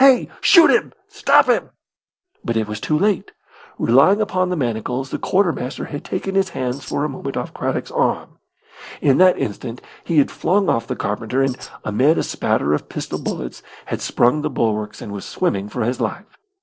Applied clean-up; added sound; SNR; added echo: neural separator model SepFormer DNS4.